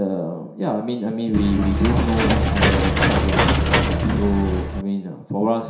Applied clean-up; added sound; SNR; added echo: none; Engine / Mechanisms; -3 dB; reverberation time 0.7 s.